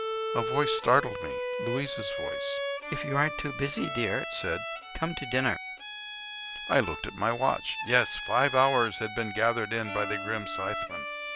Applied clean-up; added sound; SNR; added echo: none; Bowed string instrument; 5 dB; none.